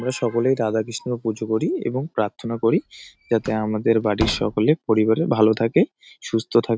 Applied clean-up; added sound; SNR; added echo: none; Slam; 13 dB; none.